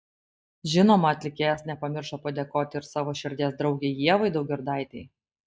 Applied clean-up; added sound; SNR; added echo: neural mask model DeepFilterNet 3.